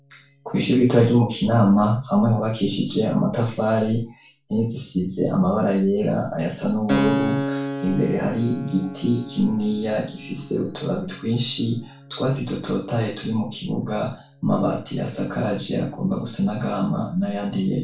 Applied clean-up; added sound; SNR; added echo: none; Keyboard (musical); 12 dB; reverberation time 0.3 s.